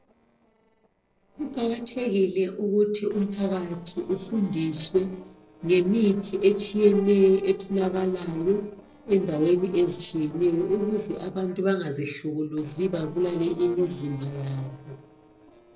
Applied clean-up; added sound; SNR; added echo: neural separator model SepFormer DNS4.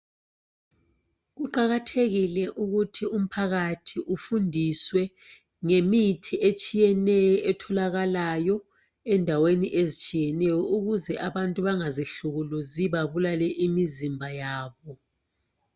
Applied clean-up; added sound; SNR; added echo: none; none; none; none.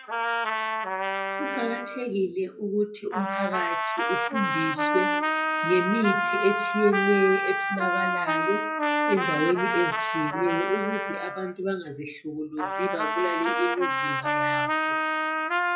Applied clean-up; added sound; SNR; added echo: classical method WPE with log-MMSE.